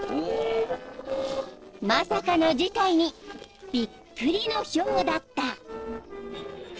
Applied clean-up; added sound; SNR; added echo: neural separator model SepFormer DNS4.